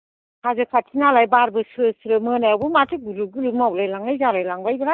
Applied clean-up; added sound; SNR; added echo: neural mask model DeepFilterNet 3.